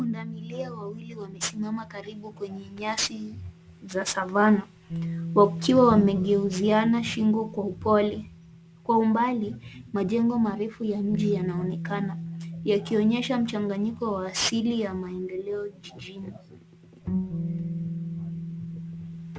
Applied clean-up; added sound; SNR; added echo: none; Bass guitar + Bowed string instrument; 9 dB; none.